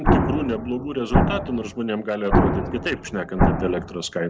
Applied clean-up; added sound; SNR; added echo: none; Explosion; -4 dB; none.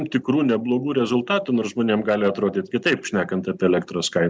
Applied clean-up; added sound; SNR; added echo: none; none; none; none.